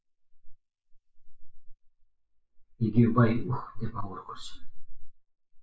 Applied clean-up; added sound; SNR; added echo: neural mask model Resemble Enhance denoiser.